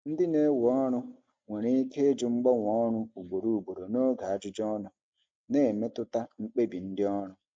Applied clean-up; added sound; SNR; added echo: none; none; none; none.